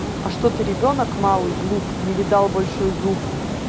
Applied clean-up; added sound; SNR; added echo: none; Water; 3 dB; none.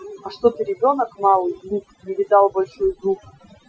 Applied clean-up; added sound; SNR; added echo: classical method Wiener filter.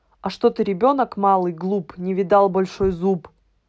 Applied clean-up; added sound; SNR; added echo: none; none; none; none.